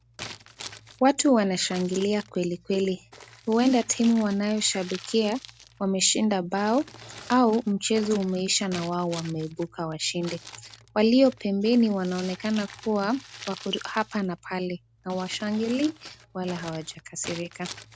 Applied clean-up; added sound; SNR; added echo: none; Crumpling, crinkling; 18 dB; none.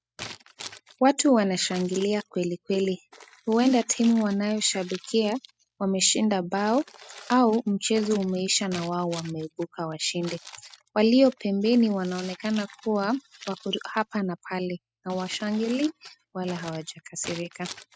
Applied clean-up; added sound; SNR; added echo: classical method spectral subtraction.